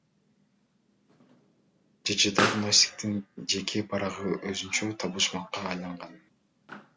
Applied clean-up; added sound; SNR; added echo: none; Explosion; 7 dB; none.